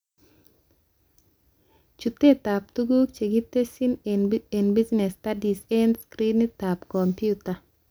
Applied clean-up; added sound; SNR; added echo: none; none; none; none.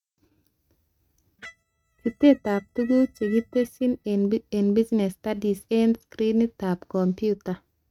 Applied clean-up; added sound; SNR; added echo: neural mask model RNNoise.